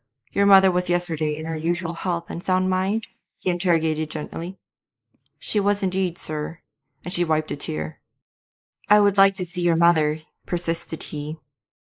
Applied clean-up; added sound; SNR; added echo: neural mask model Resemble Enhance denoiser.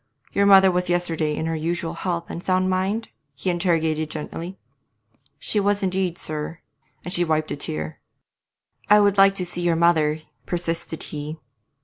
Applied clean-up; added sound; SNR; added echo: none; none; none; none.